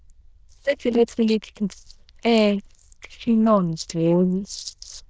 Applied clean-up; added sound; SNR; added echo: neural diffusion model UNIVERSE++.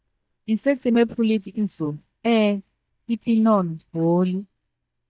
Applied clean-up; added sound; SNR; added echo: neural mask model DeepFilterNet 3.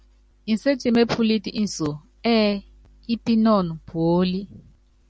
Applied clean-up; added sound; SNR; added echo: none; none; none; none.